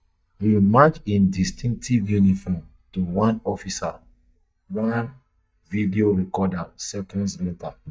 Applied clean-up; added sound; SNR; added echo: neural mask model DeepFilterNet 3.